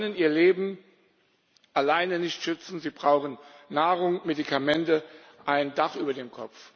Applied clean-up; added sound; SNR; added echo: none; none; none; none.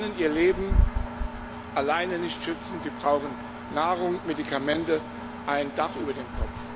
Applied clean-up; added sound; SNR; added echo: none; Wind / Bird + Engine; 3 dB; none.